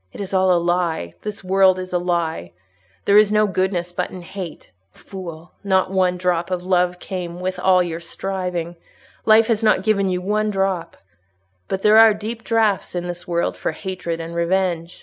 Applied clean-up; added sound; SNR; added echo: none; none; none; none.